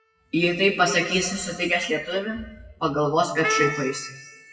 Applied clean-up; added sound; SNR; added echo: classical method WPE with log-MMSE.